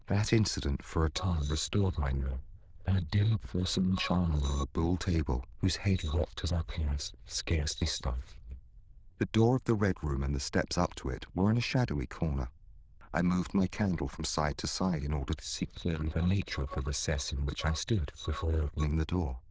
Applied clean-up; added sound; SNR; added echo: neural diffusion model UNIVERSE++.